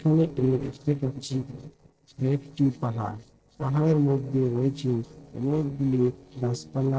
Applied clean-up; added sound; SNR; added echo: neural separator model SepFormer DNS4.